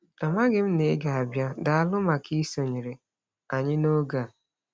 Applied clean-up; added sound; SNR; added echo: none; none; none; none.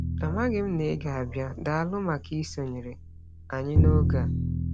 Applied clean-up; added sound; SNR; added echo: none; Bowed string instrument; -2 dB; none.